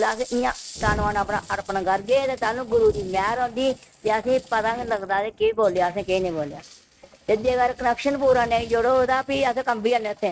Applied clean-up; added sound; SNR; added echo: neural mask model RNNoise.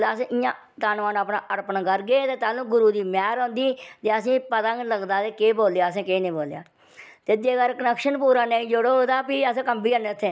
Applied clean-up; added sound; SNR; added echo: none; none; none; none.